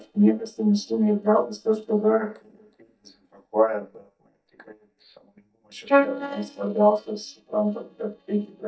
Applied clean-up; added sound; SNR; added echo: neural mask model DeepFilterNet 3.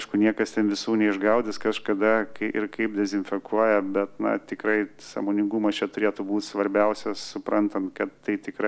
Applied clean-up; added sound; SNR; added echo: none; none; none; none.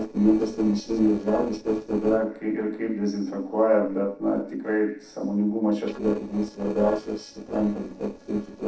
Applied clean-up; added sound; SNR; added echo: neural separator model SepFormer DNS4.